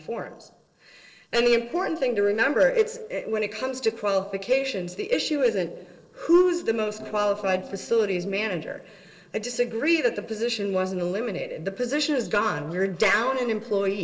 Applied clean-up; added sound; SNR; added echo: neural separator model SepFormer DNS4.